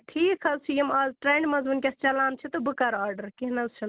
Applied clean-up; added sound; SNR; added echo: none; none; none; none.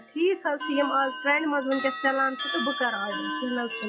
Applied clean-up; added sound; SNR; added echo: classical method log-MMSE.